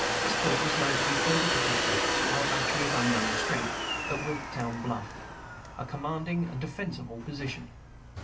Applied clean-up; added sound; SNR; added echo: none; Domestic sounds, home sounds; -3 dB; reverberation time 0.2 s.